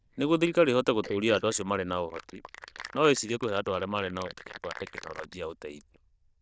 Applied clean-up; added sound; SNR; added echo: neural diffusion model UNIVERSE++.